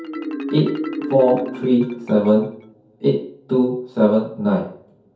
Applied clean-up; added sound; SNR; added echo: none; Marimba, xylophone; 11 dB; reverberation time 0.6 s.